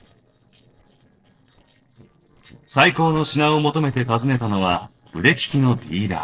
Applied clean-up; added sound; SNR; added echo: neural separator model SepFormer DNS4.